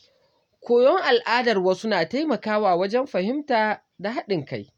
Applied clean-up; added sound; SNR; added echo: none; none; none; none.